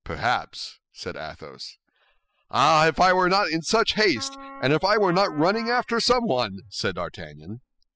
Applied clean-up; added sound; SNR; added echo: classical method spectral subtraction.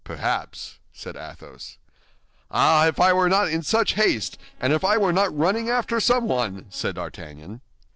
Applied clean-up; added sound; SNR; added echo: neural separator model SepFormer DNS4.